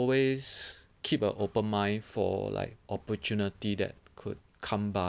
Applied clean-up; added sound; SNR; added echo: none; none; none; none.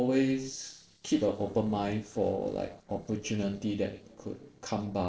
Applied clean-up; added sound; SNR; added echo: neural separator model SepFormer DNS4.